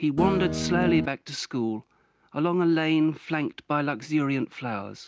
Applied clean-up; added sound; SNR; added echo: none; Guitar; 0 dB; none.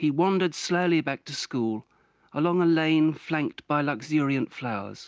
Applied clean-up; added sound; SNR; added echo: none; none; none; none.